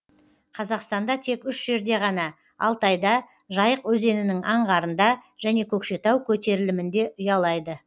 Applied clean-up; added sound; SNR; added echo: none; none; none; none.